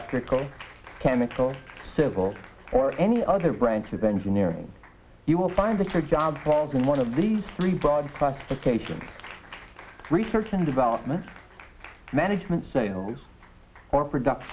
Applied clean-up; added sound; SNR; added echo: none; Cheering; 20 dB; none.